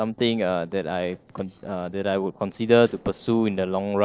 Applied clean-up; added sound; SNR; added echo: neural separator model SepFormer DNS4.